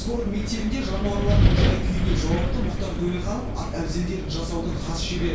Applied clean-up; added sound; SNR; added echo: none; Wind; -5 dB; reverberation time 0.4 s.